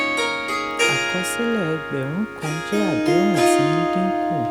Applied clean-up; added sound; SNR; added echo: none; Harp; -5 dB; none.